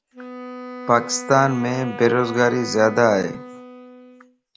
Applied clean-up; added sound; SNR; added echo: none; Wind instrument, woodwind instrument; 14 dB; none.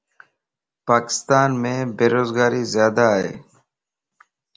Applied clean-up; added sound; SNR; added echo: none; none; none; none.